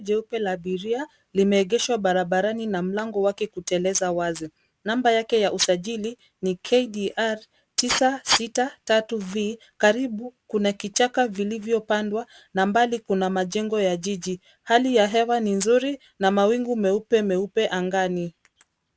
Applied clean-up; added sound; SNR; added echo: none; none; none; none.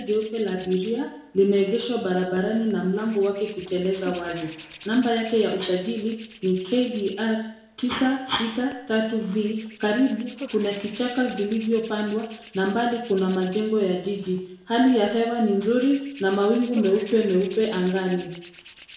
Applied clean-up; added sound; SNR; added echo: none; Hands; 19 dB; reverberation time 0.6 s.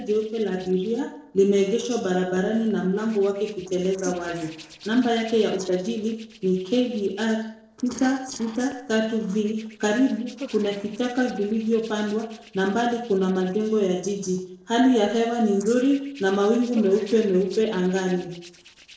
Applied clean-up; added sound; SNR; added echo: neural separator model SepFormer DNS4.